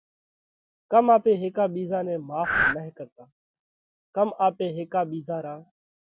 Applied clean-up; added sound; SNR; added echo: none; Breathing; -4 dB; none.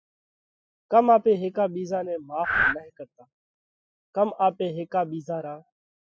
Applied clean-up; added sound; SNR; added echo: classical method spectral subtraction.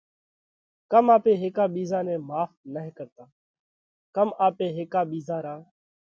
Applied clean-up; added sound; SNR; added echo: none; none; none; none.